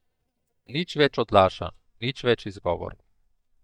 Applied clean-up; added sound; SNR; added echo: neural mask model DeepFilterNet 3.